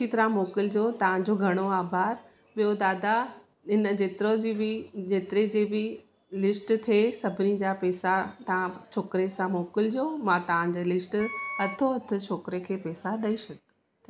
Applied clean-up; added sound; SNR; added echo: none; Wind instrument, woodwind instrument; 10 dB; none.